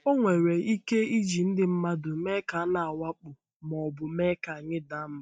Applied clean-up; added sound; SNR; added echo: neural mask model DeepFilterNet 3.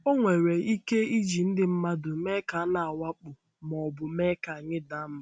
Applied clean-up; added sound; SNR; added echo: none; none; none; none.